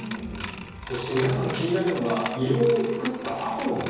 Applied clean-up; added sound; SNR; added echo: none; Coin (dropping); 12 dB; reverberation time 1.3 s.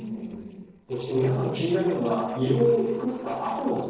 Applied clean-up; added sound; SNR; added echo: neural separator model SepFormer DNS4.